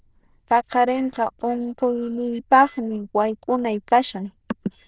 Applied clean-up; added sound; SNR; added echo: neural diffusion model UNIVERSE++.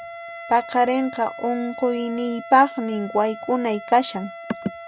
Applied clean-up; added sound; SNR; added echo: none; Wind instrument, woodwind instrument; 14 dB; none.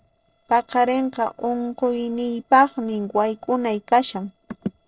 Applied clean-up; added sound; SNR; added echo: neural separator model SepFormer DNS4.